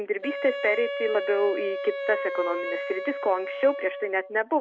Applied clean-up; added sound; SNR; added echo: none; Wind instrument, woodwind instrument; 6 dB; none.